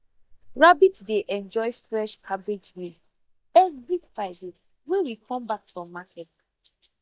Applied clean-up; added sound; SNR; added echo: neural mask model DeepFilterNet 3.